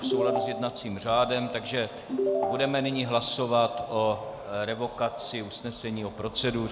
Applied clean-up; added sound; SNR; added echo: none; Ringtone / Chime; 2 dB; none.